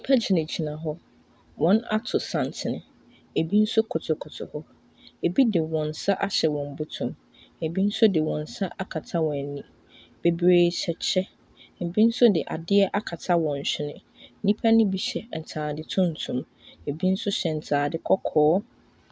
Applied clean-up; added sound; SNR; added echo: none; none; none; none.